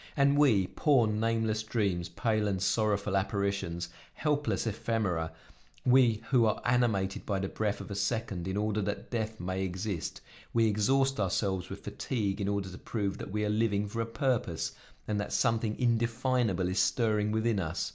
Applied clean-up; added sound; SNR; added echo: none; none; none; none.